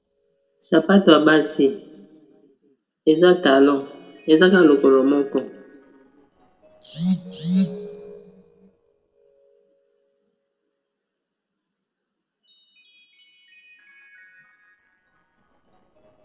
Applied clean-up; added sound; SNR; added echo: neural separator model SepFormer DNS4.